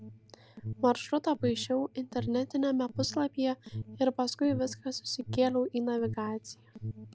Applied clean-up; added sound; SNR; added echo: none; Alarm; 12 dB; none.